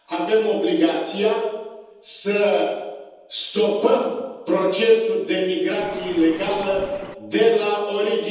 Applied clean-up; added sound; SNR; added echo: neural separator model SepFormer DNS4.